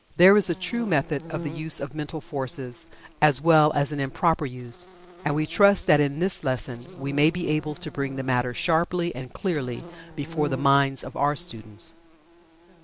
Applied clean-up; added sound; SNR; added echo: none; Buzz; 19 dB; none.